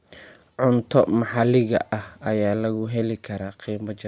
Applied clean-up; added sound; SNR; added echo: none; none; none; none.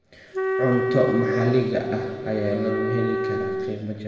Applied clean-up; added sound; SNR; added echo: none; Wind instrument, woodwind instrument; 1 dB; reverberation time 1.6 s.